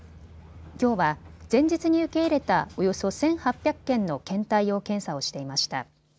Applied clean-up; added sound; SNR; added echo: none; none; none; none.